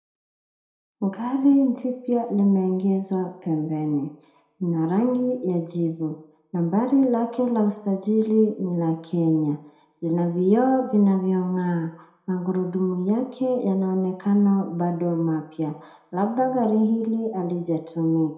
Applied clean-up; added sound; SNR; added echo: none; none; none; reverberation time 0.6 s.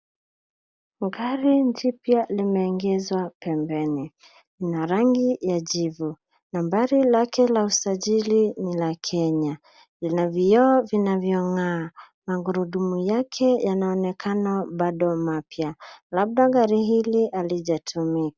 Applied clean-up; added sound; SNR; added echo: none; none; none; none.